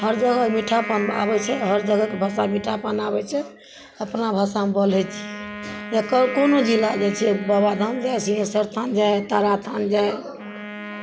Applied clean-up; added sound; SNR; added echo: none; Wind instrument, woodwind instrument; 13 dB; none.